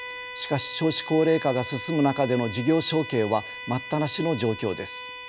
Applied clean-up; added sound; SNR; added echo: none; Bowed string instrument; 12 dB; none.